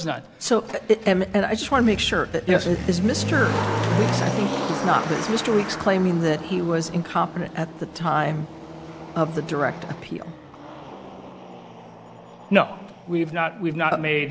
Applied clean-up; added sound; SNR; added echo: none; Motor vehicle (road); 7 dB; none.